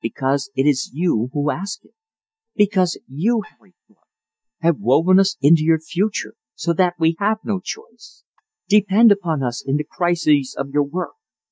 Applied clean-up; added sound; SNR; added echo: neural mask model DeepFilterNet 3.